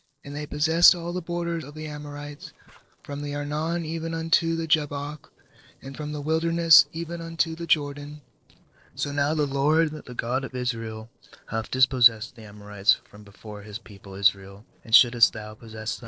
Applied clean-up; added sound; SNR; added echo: neural separator model SepFormer DNS4.